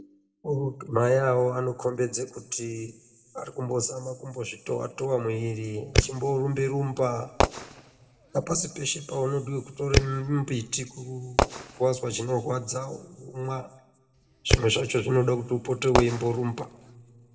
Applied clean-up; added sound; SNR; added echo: none; Fireworks; 2 dB; reverberation time 1.8 s.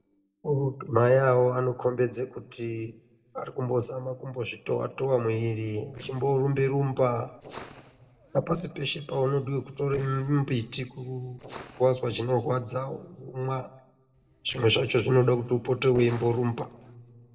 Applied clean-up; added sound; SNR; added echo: neural separator model SepFormer DNS4.